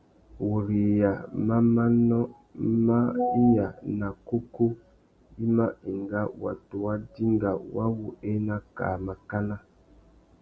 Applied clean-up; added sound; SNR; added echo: none; none; none; none.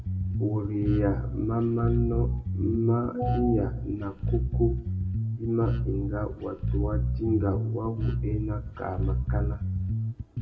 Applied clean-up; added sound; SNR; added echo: none; Bass guitar; -1 dB; reverberation time 0.4 s.